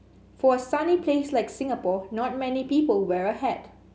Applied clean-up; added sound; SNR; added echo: none; none; none; none.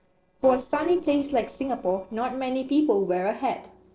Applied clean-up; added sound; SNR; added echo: neural separator model SepFormer DNS4.